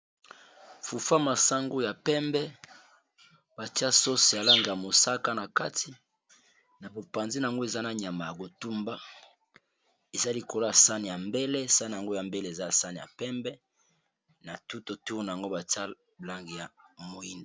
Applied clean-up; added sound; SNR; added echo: none; none; none; none.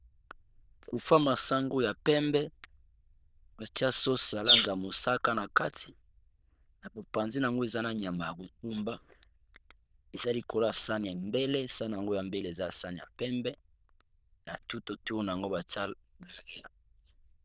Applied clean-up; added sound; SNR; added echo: neural diffusion model UNIVERSE++.